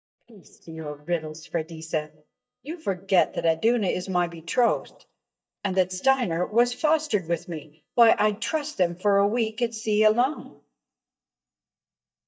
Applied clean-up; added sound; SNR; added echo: neural mask model DeepFilterNet 3.